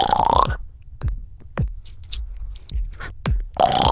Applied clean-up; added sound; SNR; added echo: neural diffusion model UNIVERSE++.